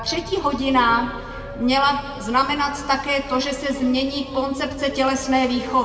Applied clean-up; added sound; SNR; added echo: none; Boat, Water vehicle; 16 dB; reverberation time 2.0 s.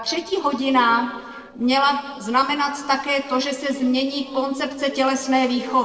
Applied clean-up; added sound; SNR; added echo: neural separator model SepFormer DNS4.